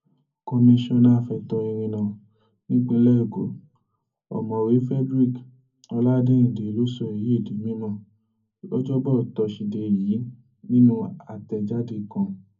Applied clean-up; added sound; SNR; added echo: none; none; none; reverberation time 0.3 s.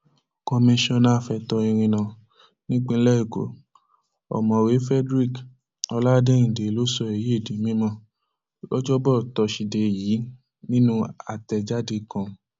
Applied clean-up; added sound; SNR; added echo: none; none; none; none.